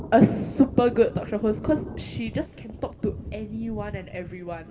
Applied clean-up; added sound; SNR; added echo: none; Thunder; 13 dB; reverberation time 1.3 s.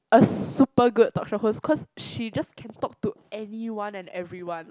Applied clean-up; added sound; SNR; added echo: none; none; none; none.